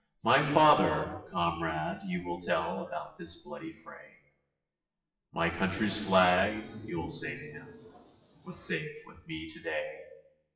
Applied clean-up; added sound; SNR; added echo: classical method WPE with log-MMSE.